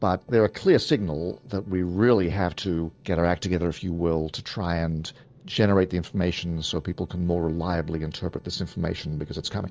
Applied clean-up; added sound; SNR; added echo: neural separator model SepFormer DNS4.